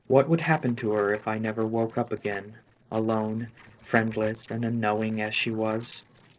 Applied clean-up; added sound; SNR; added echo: neural separator model SepFormer DNS4.